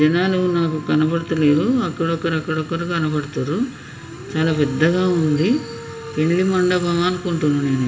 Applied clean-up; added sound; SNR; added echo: none; Dog; 18 dB; reverberation time 1.5 s.